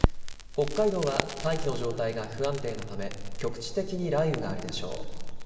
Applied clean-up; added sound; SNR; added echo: none; Crackle; 0 dB; reverberation time 2.5 s.